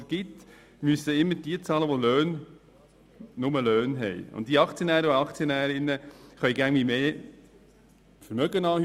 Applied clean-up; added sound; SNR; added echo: none; none; none; none.